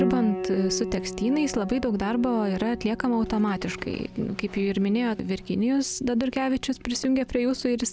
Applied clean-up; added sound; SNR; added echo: none; Piano; 10 dB; none.